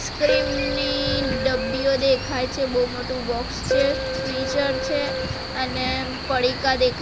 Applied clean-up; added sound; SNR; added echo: none; Keyboard (musical) + Cricket; 3 dB; none.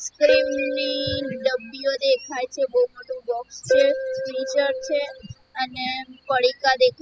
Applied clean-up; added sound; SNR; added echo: classical method spectral subtraction.